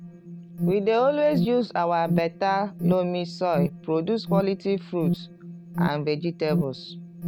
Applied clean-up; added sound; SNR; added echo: none; Alarm; 4 dB; none.